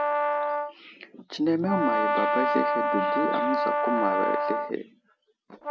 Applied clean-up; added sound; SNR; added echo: none; Brass instrument; -4 dB; none.